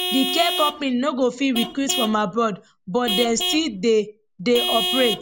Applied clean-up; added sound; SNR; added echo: none; Vehicle horn, car horn, honking / Truck; 5 dB; none.